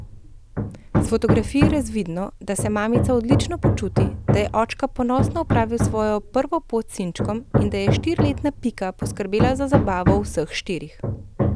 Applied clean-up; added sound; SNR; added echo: none; Hammer; -1 dB; none.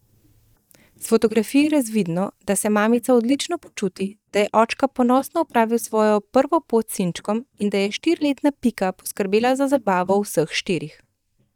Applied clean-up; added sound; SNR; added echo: neural mask model DeepFilterNet 3.